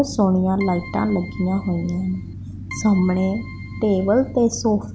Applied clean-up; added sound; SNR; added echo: none; Keyboard (musical); 20 dB; none.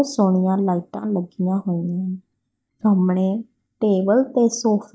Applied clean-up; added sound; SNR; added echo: neural mask model DeepFilterNet 3.